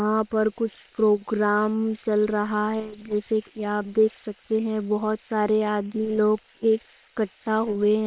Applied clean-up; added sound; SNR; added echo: neural separator model SepFormer WHAM!.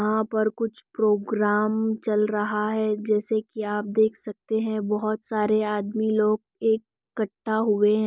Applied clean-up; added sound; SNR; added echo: none; none; none; none.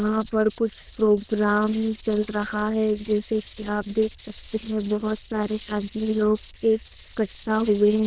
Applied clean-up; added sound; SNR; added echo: neural diffusion model UNIVERSE++.